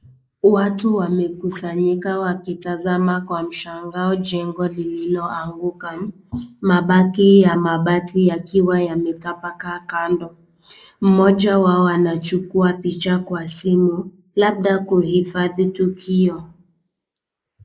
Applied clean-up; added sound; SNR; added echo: neural mask model Resemble Enhance denoiser.